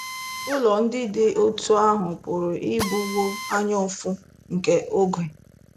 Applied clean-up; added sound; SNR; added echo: none; Drill; 14 dB; none.